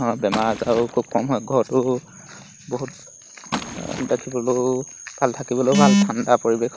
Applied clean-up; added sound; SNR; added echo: none; Liquid; 15 dB; none.